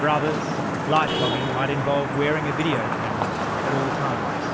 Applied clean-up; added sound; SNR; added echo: none; Traffic noise, roadway noise / Vehicle horn, car horn, honking; -1 dB; none.